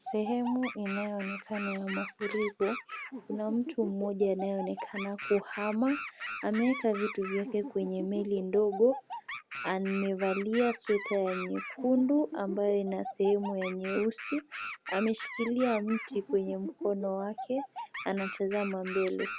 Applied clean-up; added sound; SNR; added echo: none; Animal; 10 dB; none.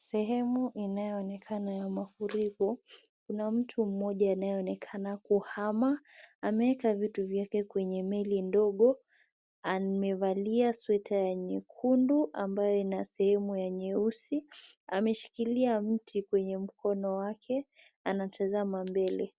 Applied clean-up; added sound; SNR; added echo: none; none; none; none.